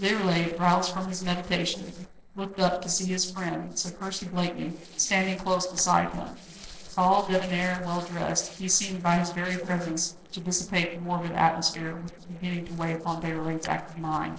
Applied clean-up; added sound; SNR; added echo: neural separator model SepFormer DNS4.